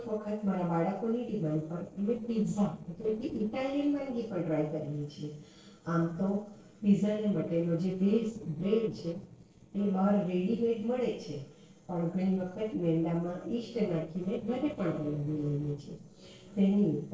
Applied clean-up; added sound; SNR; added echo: neural separator model SepFormer DNS4.